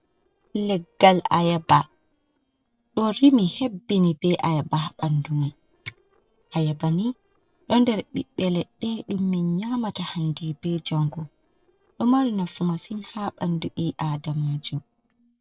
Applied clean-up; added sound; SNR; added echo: neural separator model SepFormer DNS4.